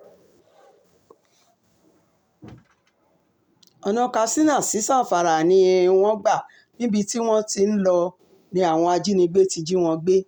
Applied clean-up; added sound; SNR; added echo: none; none; none; none.